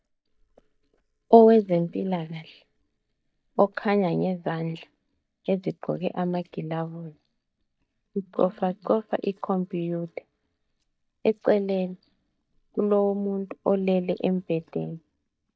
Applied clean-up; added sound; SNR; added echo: neural mask model DeepFilterNet 3.